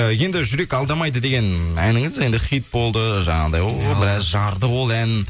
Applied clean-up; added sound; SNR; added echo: none; none; none; none.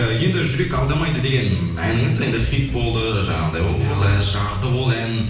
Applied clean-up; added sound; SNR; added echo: none; Thump, thud; 13 dB; reverberation time 0.9 s.